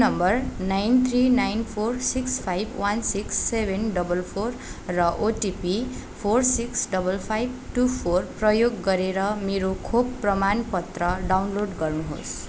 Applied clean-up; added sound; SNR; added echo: none; none; none; none.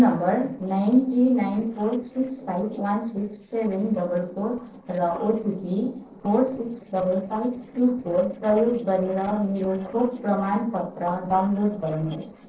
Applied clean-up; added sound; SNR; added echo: neural separator model SepFormer DNS4.